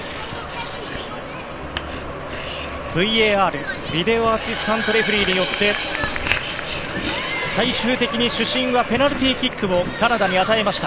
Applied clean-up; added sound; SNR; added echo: none; Writing; 12 dB; none.